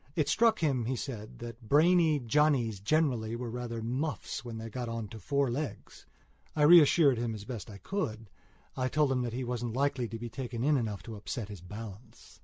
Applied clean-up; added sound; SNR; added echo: none; none; none; none.